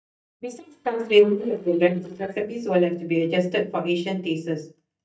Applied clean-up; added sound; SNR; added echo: neural mask model DeepFilterNet 3.